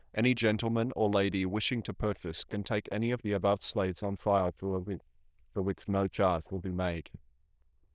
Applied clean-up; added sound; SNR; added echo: neural diffusion model UNIVERSE++.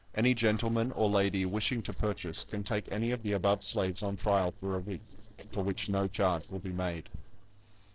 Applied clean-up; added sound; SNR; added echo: neural separator model SepFormer DNS4.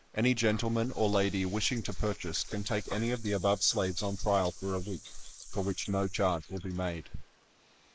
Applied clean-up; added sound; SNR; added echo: neural mask model Resemble Enhance denoiser.